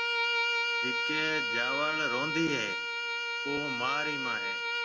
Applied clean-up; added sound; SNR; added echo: none; Bowed string instrument; -4 dB; none.